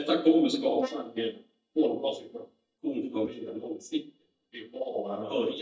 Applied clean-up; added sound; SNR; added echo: neural mask model DeepFilterNet 3.